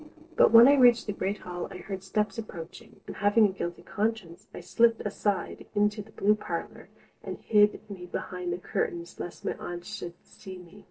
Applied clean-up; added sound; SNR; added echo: neural separator model SepFormer DNS4.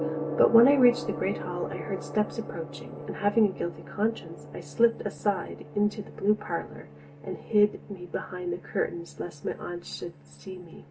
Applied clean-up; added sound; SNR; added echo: none; Gong; 11 dB; reverberation time 0.2 s.